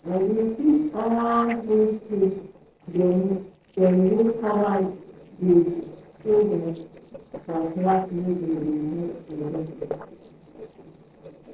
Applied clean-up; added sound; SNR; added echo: neural separator model SepFormer DNS4.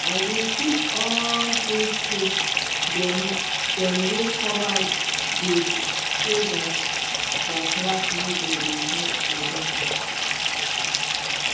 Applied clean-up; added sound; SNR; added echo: none; Fill (with liquid) / Bathtub (filling or washing); -5 dB; reverberation time 0.8 s.